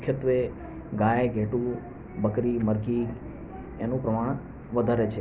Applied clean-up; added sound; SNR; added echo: none; none; none; none.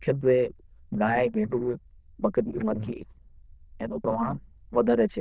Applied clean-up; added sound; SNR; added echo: neural diffusion model UNIVERSE++.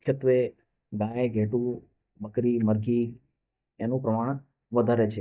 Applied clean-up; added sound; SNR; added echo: neural mask model DeepFilterNet 3.